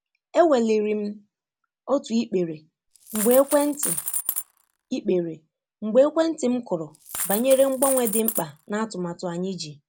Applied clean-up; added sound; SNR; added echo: none; Coin (dropping); 6 dB; none.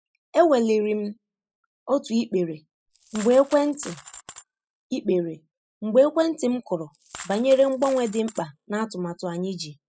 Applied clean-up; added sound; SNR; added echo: classical method spectral subtraction.